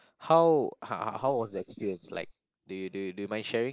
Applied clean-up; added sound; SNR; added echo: neural mask model Resemble Enhance denoiser.